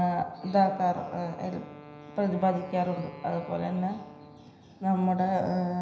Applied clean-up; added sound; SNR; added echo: none; Wind instrument, woodwind instrument; 19 dB; reverberation time 0.9 s.